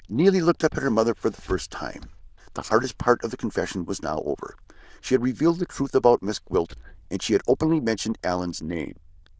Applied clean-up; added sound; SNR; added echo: neural diffusion model UNIVERSE++.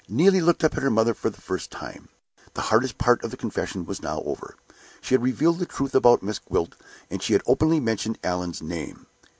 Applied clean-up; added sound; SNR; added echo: none; none; none; none.